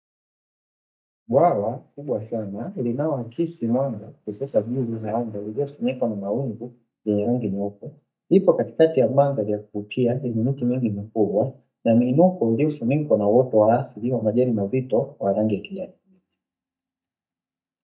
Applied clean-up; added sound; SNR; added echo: neural mask model DeepFilterNet 3.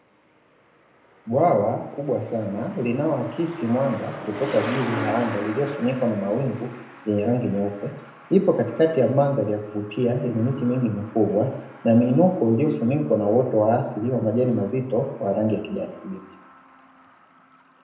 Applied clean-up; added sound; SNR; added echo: none; Truck; 17 dB; reverberation time 0.8 s.